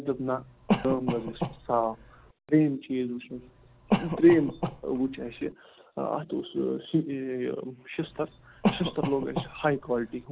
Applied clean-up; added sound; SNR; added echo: none; Cough; 4 dB; none.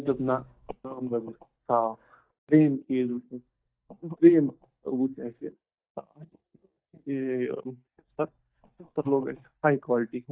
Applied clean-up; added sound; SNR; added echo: neural mask model DeepFilterNet 3.